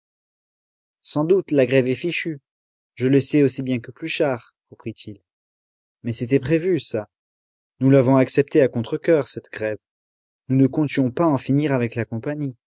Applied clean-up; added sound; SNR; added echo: none; none; none; none.